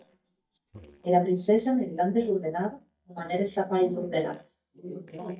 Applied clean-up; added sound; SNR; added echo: neural mask model DeepFilterNet 3.